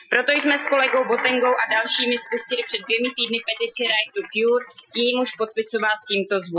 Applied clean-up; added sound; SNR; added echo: classical method Wiener filter.